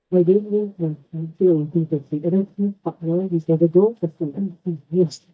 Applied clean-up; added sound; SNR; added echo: neural mask model DeepFilterNet 3.